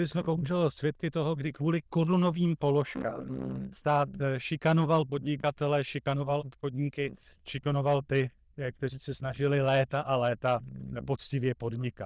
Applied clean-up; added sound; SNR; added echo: neural diffusion model UNIVERSE++.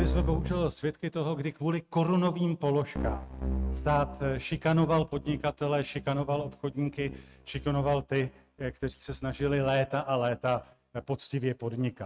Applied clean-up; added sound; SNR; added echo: neural mask model RNNoise.